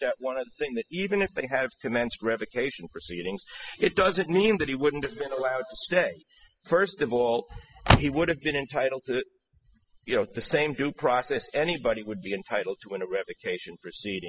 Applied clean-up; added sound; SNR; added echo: classical method spectral subtraction.